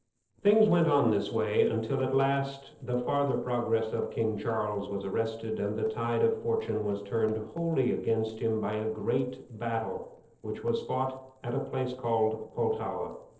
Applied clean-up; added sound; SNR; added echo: neural separator model SepFormer DNS4.